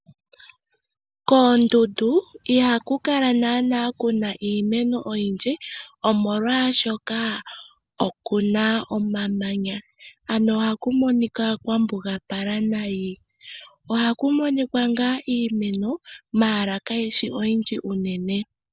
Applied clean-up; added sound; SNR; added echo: none; none; none; none.